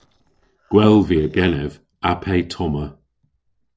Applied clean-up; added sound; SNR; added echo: neural separator model SepFormer DNS4.